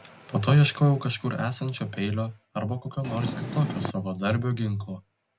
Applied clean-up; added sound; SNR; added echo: none; Purr; 6 dB; none.